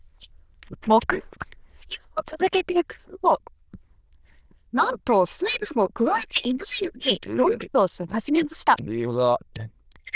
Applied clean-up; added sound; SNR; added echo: neural diffusion model UNIVERSE++.